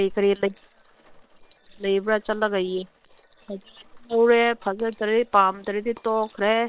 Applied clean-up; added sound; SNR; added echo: neural separator model SepFormer WHAM!.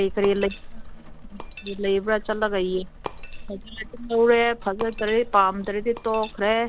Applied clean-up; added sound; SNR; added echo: none; Rain + Shatter; 12 dB; none.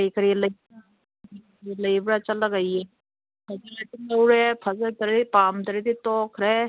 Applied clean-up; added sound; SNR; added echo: none; none; none; none.